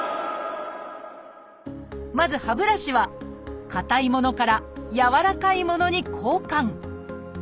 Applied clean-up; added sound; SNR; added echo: none; none; none; none.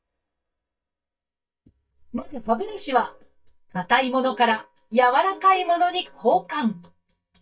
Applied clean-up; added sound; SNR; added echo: neural mask model DeepFilterNet 3.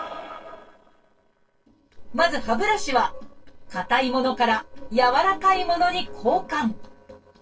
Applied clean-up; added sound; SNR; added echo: neural separator model SepFormer DNS4.